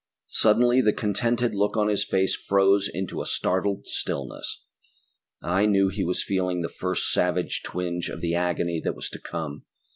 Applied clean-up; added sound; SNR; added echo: none; none; none; none.